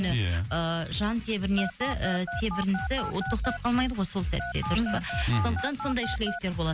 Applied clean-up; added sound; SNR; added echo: none; Telephone; 8 dB; none.